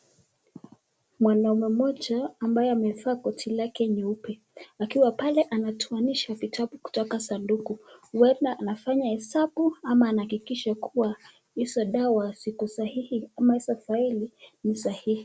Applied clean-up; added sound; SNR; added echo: none; none; none; none.